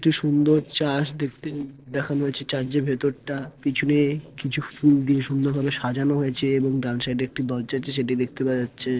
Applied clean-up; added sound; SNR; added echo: neural separator model SepFormer DNS4.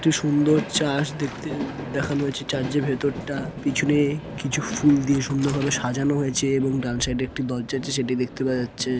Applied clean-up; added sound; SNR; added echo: none; Train; 11 dB; none.